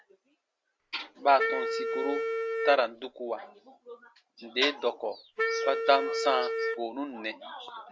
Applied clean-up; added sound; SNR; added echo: none; Wind instrument, woodwind instrument; 2 dB; none.